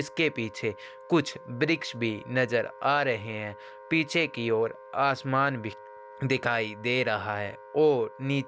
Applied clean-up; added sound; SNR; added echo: none; Wind instrument, woodwind instrument; 18 dB; none.